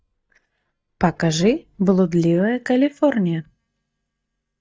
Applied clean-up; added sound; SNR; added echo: neural mask model DeepFilterNet 3.